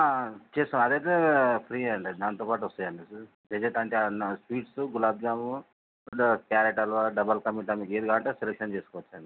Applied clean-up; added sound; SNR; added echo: none; none; none; none.